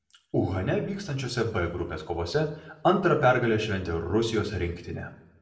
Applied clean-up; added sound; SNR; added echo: none; none; none; reverberation time 0.6 s.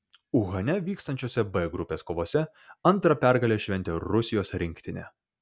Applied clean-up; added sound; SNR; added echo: none; none; none; none.